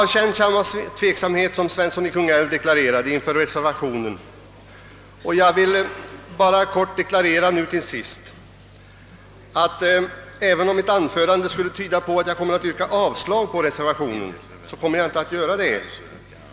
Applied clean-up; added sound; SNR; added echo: none; none; none; none.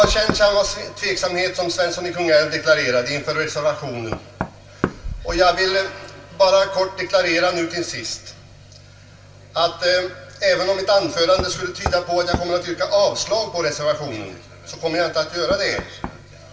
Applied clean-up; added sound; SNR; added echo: none; Knock; 13 dB; reverberation time 0.2 s.